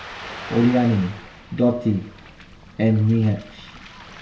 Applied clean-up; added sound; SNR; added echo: none; Ocean; 17 dB; reverberation time 0.1 s.